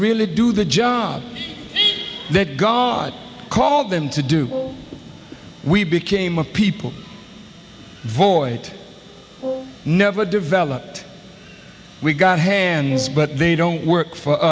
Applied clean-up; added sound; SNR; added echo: none; Brass instrument; 13 dB; none.